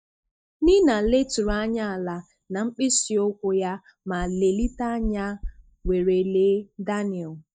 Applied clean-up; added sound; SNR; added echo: neural mask model DeepFilterNet 3.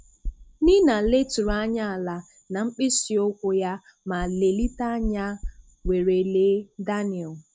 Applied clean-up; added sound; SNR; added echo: none; Knock; 13 dB; none.